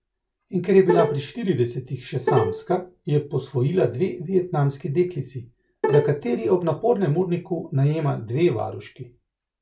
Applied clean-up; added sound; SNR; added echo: none; Bowed string instrument; 3 dB; none.